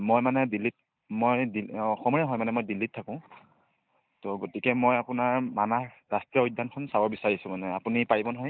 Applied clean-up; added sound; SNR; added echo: neural mask model Resemble Enhance denoiser.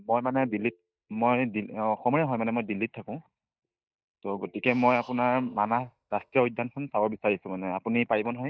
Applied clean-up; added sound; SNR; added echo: neural mask model DeepFilterNet 3.